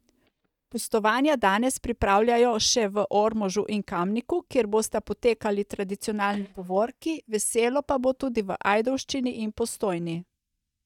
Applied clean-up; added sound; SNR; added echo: neural mask model DeepFilterNet 3.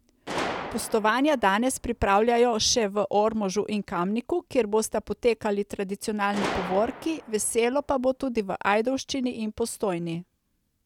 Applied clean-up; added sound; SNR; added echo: none; Gunshot, gunfire; 14 dB; none.